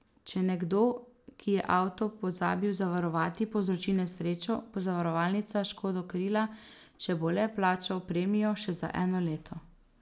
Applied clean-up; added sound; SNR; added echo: none; none; none; none.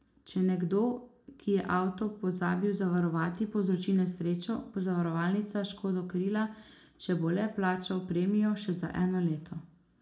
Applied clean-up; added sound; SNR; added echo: none; none; none; reverberation time 0.4 s.